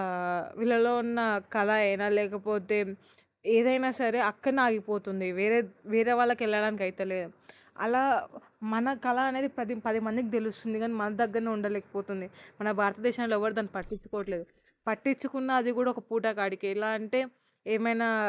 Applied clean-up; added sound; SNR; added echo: neural mask model DeepFilterNet 3.